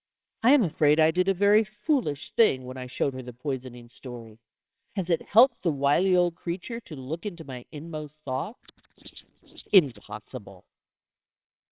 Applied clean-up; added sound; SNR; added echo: neural separator model SepFormer WHAMR!.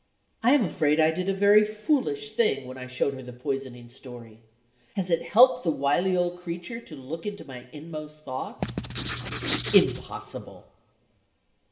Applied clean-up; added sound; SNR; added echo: none; Writing; 6 dB; reverberation time 1.9 s.